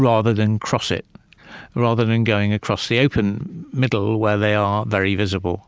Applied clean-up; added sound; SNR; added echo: none; none; none; none.